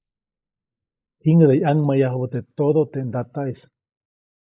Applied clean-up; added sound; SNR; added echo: neural mask model Resemble Enhance denoiser.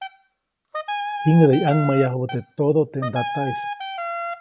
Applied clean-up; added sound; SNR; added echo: none; Wind instrument, woodwind instrument; 8 dB; none.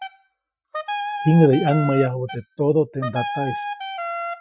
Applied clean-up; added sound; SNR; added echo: classical method Wiener filter.